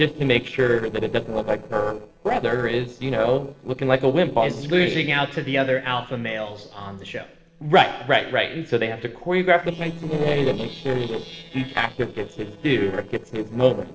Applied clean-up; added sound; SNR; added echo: neural separator model SepFormer DNS4.